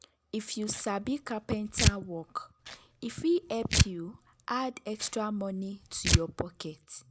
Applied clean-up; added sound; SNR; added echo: none; Tearing; -2 dB; none.